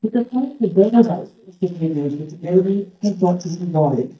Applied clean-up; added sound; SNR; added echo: neural mask model DeepFilterNet 3.